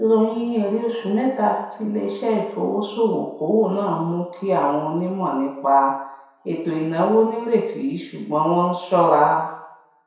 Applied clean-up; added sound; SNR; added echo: none; none; none; reverberation time 0.7 s.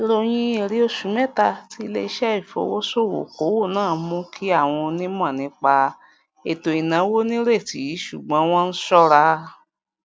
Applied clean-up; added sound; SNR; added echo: none; none; none; none.